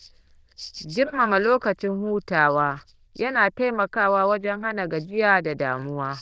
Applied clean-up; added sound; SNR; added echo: neural diffusion model UNIVERSE++.